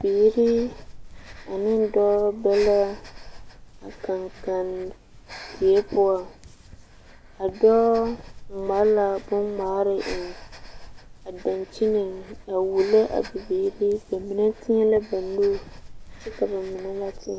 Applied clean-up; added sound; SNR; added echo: none; Breathing; 16 dB; none.